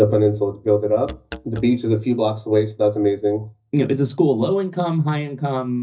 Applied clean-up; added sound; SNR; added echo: neural mask model DeepFilterNet 3.